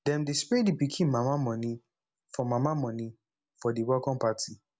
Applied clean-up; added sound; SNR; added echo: none; none; none; none.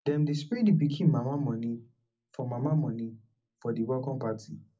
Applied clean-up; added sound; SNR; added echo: none; none; none; reverberation time 0.4 s.